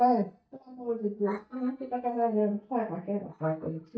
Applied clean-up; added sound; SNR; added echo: neural mask model DeepFilterNet 3.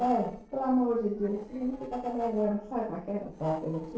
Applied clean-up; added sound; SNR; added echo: neural separator model SepFormer DNS4.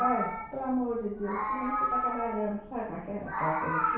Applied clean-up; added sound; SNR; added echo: none; Meow; 0 dB; reverberation time 0.6 s.